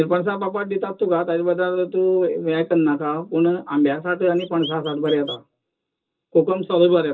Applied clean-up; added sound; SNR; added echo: none; Chirp, tweet; 15 dB; reverberation time 0.2 s.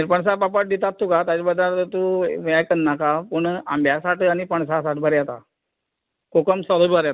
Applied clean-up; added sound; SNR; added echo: none; none; none; none.